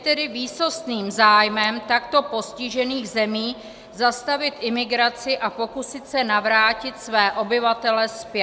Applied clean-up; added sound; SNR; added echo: none; none; none; none.